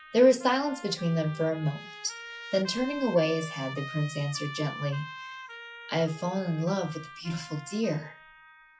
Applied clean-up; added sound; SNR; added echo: classical method WPE with log-MMSE.